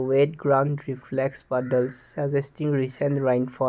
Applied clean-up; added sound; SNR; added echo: none; none; none; none.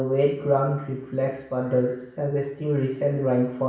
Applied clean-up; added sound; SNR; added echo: none; none; none; reverberation time 0.7 s.